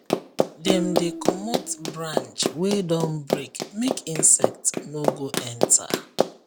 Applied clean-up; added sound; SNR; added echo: none; Run + Guitar; 1 dB; none.